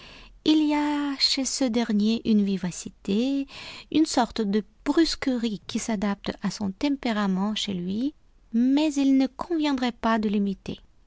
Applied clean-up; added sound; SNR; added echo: none; none; none; none.